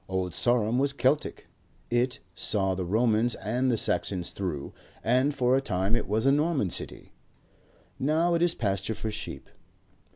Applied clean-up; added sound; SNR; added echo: none; none; none; none.